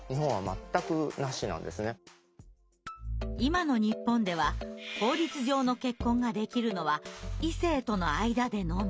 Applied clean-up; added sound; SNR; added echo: none; none; none; none.